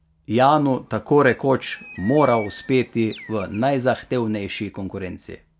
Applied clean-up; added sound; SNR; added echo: none; Bird; 20 dB; none.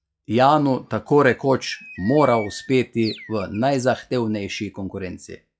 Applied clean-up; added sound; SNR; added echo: classical method log-MMSE.